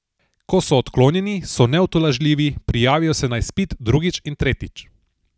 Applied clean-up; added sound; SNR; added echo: none; none; none; none.